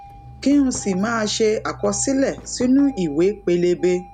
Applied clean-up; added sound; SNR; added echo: none; Engine starting + Fireworks; 19 dB; none.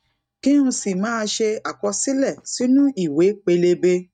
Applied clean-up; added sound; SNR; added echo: neural mask model DeepFilterNet 3.